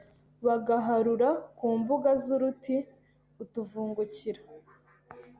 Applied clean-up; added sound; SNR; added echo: none; none; none; none.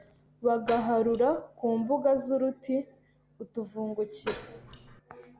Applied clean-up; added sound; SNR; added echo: none; Door; 13 dB; none.